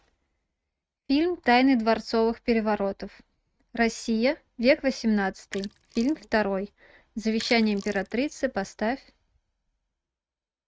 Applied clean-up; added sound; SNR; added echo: neural mask model RNNoise.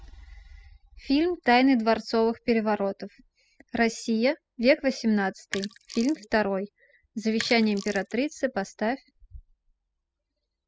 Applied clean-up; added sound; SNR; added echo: classical method spectral subtraction.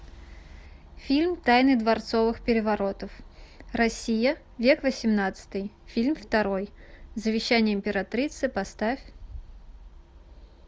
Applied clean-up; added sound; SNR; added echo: none; none; none; none.